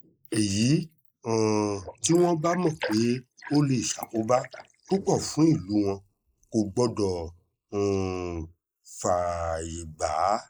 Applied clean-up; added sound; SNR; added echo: neural mask model Resemble Enhance denoiser.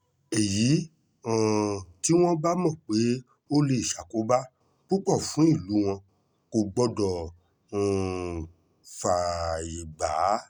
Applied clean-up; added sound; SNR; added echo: none; none; none; none.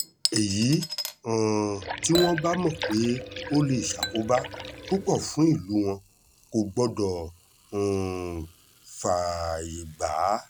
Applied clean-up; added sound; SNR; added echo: none; Liquid + Chink, clink / Liquid; 10 dB; none.